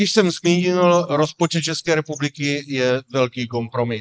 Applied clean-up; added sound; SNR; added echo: neural mask model Resemble Enhance denoiser.